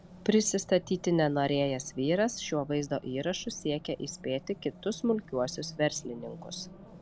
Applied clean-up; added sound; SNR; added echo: none; Race car, auto racing; 19 dB; none.